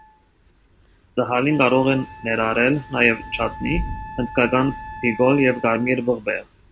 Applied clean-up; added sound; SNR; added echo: none; Thunder / Rain + Wind instrument, woodwind instrument; 14 dB; none.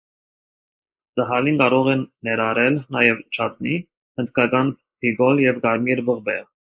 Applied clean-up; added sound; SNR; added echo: neural mask model Resemble Enhance denoiser.